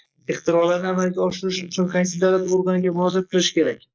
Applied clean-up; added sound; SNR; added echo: neural mask model Resemble Enhance denoiser.